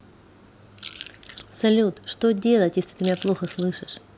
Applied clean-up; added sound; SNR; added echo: none; Chewing, mastication / Crushing; 20 dB; none.